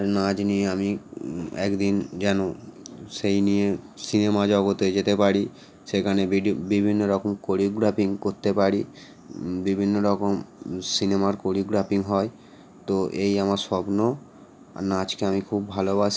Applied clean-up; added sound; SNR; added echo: none; none; none; none.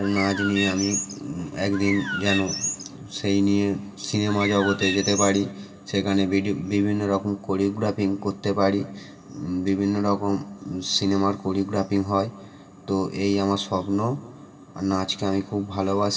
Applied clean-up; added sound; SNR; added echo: none; Bird; 6 dB; reverberation time 2.2 s.